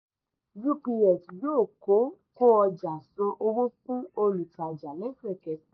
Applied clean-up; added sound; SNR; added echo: none; none; none; none.